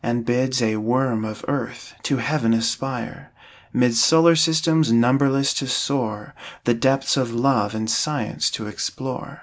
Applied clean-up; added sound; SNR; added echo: neural mask model Resemble Enhance denoiser.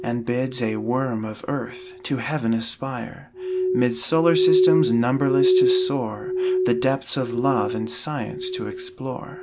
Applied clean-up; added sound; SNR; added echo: none; Glass; 1 dB; none.